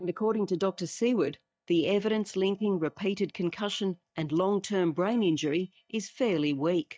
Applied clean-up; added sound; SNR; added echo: neural mask model DeepFilterNet 3.